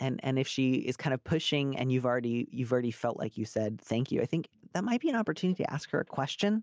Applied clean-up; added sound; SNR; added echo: none; none; none; none.